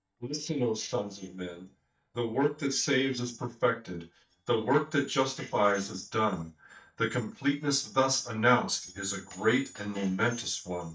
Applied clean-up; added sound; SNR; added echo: neural mask model DeepFilterNet 3.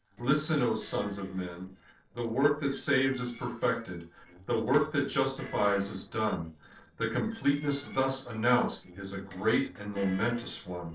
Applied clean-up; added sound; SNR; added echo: neural separator model SepFormer DNS4.